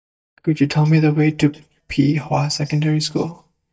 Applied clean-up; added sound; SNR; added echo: neural mask model DeepFilterNet 3.